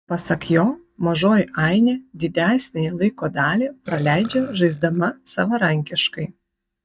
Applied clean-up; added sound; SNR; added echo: neural mask model DeepFilterNet 3.